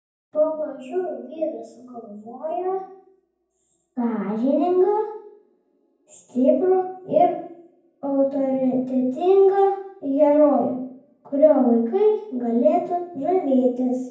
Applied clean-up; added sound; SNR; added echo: none; none; none; reverberation time 0.9 s.